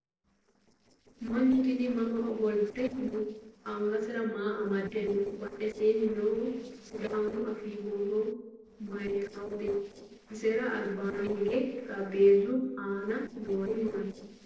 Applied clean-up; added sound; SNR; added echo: neural separator model SepFormer DNS4.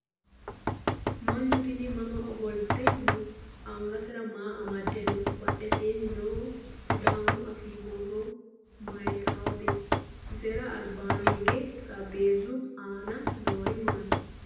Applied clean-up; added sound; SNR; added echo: none; Knock; -2 dB; reverberation time 0.9 s.